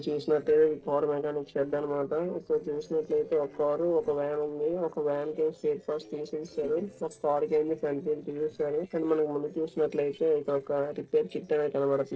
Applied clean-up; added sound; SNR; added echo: neural separator model SepFormer DNS4.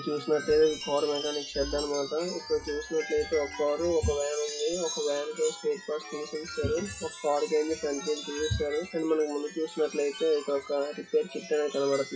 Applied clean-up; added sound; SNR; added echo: classical method WPE with log-MMSE.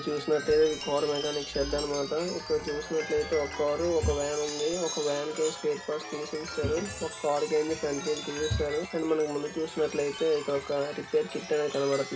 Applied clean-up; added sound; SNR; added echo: none; Chime; 10 dB; reverberation time 0.2 s.